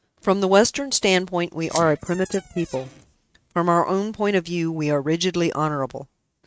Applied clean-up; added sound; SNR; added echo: neural mask model RNNoise.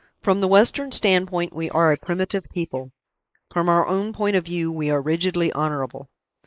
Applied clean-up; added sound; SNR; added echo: neural mask model Resemble Enhance denoiser.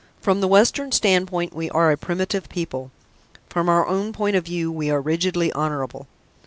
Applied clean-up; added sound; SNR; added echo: none; none; none; none.